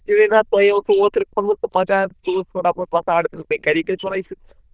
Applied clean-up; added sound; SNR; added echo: neural diffusion model UNIVERSE++.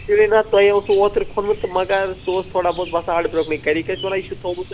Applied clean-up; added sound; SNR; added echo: none; Chirp, tweet; 17 dB; none.